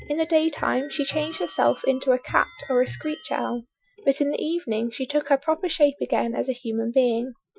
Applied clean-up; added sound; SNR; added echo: classical method Wiener filter.